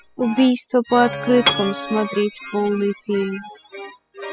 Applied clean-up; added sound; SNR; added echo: classical method spectral subtraction.